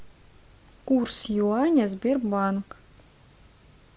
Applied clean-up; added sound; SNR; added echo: none; none; none; none.